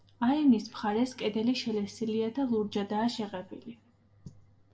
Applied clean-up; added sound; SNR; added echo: none; none; none; reverberation time 0.5 s.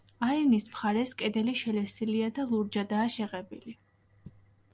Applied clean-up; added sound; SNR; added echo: none; none; none; none.